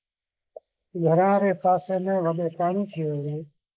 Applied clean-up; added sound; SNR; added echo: neural mask model Resemble Enhance denoiser.